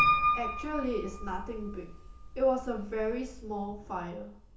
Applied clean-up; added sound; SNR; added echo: none; Piano; -1 dB; reverberation time 0.7 s.